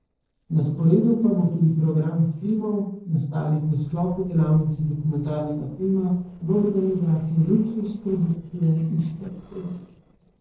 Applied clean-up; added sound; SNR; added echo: neural separator model SepFormer DNS4.